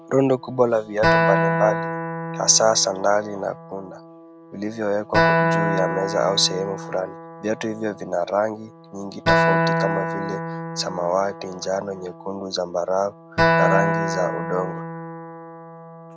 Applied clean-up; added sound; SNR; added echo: none; Acoustic guitar; 0 dB; none.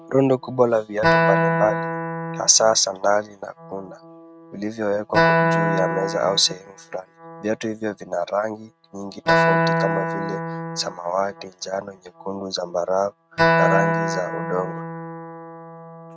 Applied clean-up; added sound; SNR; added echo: neural mask model RNNoise.